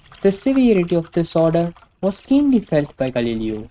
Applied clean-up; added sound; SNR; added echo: neural mask model RNNoise.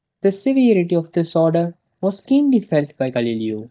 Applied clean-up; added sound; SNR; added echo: neural mask model DeepFilterNet 3.